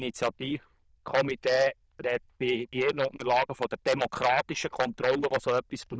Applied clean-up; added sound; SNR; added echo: neural diffusion model UNIVERSE++.